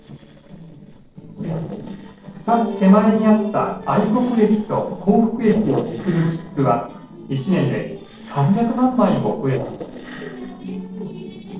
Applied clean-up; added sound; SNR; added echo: neural separator model SepFormer DNS4.